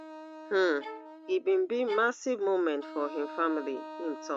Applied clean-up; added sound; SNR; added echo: neural mask model RNNoise.